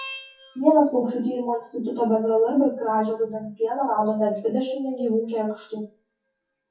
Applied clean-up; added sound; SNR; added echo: classical method WPE with log-MMSE.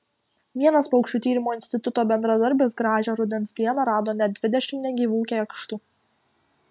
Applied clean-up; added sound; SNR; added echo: none; none; none; none.